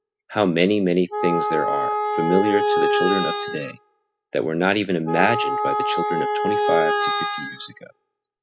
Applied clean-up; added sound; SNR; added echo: classical method spectral subtraction.